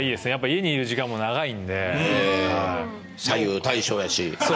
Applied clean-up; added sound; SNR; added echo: none; none; none; none.